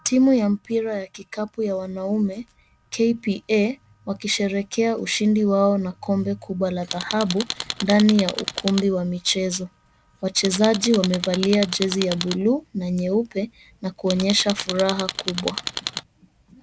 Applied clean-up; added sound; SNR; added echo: none; Tools; 8 dB; none.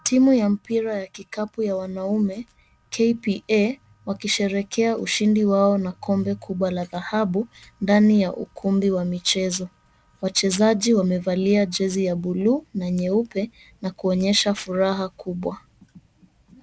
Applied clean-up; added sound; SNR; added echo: none; none; none; none.